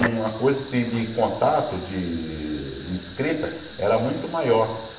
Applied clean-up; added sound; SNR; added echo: none; Fire; 11 dB; reverberation time 0.9 s.